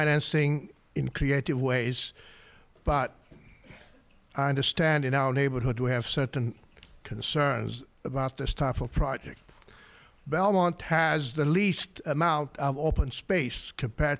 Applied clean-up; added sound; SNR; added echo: none; none; none; none.